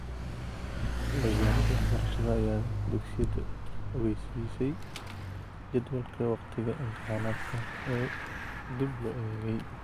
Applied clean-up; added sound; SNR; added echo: none; Mechanisms / Bicycle; -1 dB; none.